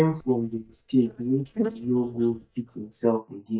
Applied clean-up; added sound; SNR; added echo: neural mask model DeepFilterNet 3.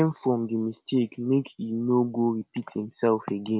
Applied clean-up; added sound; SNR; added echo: none; none; none; none.